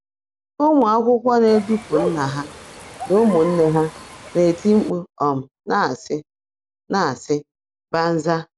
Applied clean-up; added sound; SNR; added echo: none; Bird; 11 dB; none.